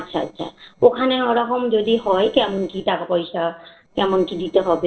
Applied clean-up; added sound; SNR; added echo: neural separator model SepFormer DNS4.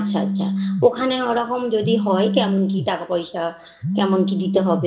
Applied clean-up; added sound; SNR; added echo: none; Telephone; 3 dB; reverberation time 0.6 s.